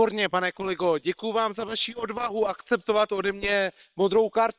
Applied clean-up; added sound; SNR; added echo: neural separator model SepFormer WHAM!.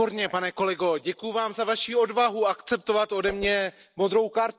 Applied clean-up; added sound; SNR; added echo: neural separator model SepFormer DNS4.